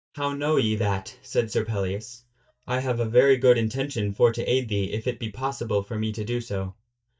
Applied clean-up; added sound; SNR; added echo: neural mask model DeepFilterNet 3.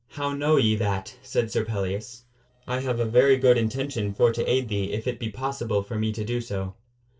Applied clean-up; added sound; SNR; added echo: neural separator model SepFormer DNS4.